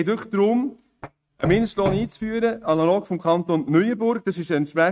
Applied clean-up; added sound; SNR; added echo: neural mask model RNNoise.